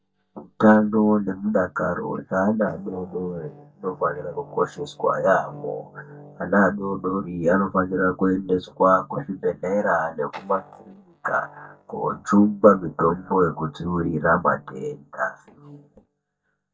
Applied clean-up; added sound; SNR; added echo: neural mask model DeepFilterNet 3.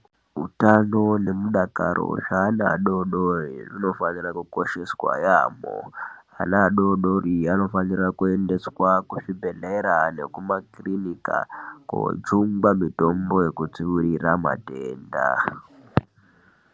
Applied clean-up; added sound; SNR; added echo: none; none; none; none.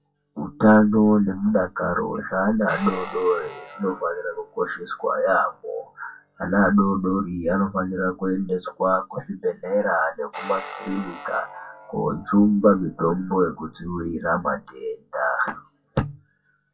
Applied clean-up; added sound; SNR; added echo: classical method WPE with log-MMSE.